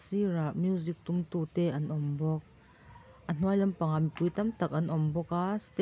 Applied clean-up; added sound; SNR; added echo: none; none; none; none.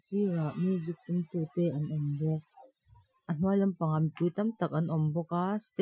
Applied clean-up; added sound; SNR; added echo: classical method Wiener filter.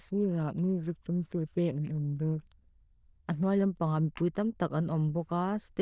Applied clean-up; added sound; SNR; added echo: neural diffusion model UNIVERSE++.